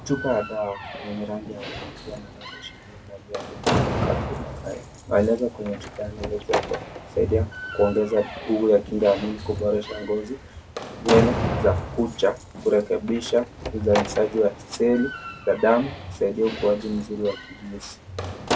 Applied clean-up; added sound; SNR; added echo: none; Slam; 7 dB; none.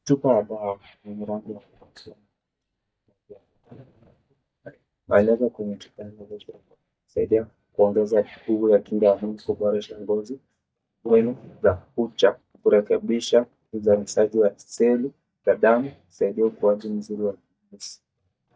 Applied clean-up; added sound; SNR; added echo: neural mask model DeepFilterNet 3.